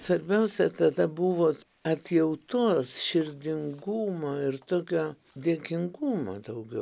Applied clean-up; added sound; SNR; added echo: none; none; none; none.